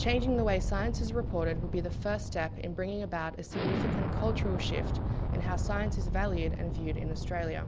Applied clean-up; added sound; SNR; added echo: none; Explosion; -2 dB; none.